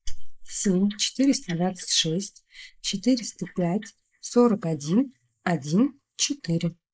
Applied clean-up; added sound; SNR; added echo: neural mask model Resemble Enhance denoiser.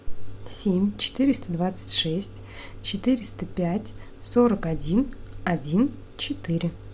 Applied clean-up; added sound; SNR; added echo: none; none; none; none.